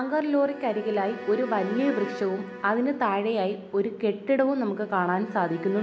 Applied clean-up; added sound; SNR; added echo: none; Bowed string instrument; 14 dB; none.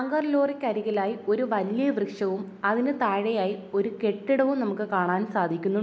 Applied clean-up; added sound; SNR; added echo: none; none; none; none.